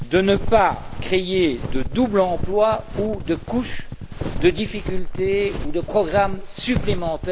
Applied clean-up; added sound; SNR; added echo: none; Walk, footsteps; 5 dB; none.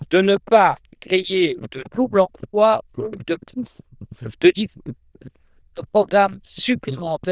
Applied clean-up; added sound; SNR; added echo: neural diffusion model UNIVERSE++.